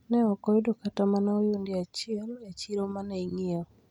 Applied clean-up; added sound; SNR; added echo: none; none; none; none.